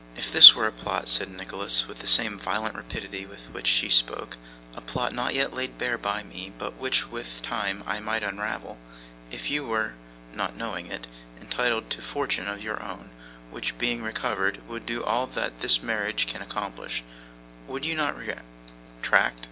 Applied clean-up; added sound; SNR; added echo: none; none; none; none.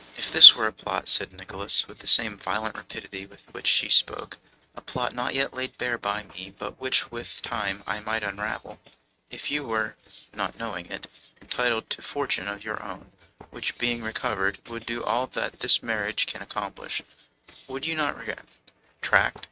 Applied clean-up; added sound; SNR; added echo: neural mask model RNNoise.